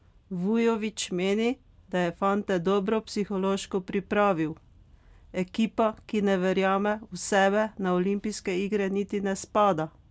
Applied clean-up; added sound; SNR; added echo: none; none; none; none.